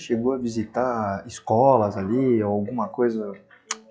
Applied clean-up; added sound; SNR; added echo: classical method log-MMSE.